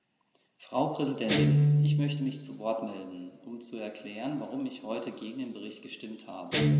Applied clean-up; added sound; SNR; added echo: none; Guitar; -4 dB; reverberation time 2.4 s.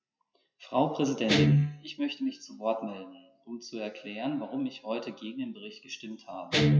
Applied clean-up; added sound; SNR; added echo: classical method WPE with log-MMSE.